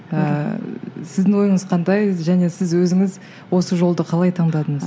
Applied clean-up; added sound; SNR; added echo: none; none; none; none.